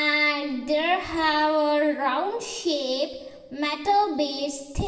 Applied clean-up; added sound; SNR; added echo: none; none; none; reverberation time 1.1 s.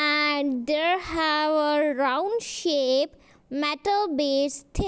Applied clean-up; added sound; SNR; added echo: none; none; none; none.